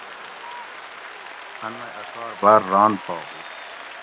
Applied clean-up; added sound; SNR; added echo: none; Applause; 13 dB; none.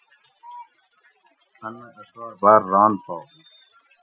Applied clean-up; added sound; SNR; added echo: classical method Wiener filter.